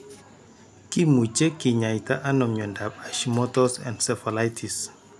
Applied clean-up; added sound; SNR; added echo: none; none; none; none.